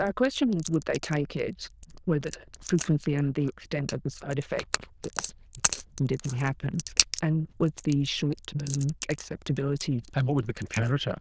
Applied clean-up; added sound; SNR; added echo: neural diffusion model UNIVERSE++.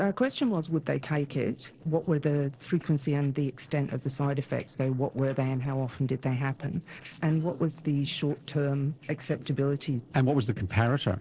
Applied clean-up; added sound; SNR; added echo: neural separator model SepFormer DNS4.